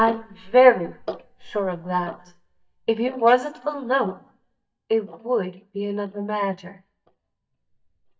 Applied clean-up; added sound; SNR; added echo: neural mask model DeepFilterNet 3.